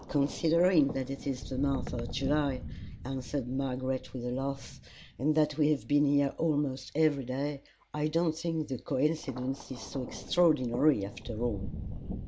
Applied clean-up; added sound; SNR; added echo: none; Thunder; 12 dB; none.